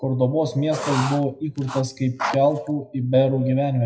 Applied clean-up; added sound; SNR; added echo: classical method WPE with log-MMSE.